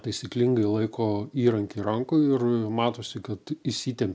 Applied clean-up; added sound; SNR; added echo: none; none; none; none.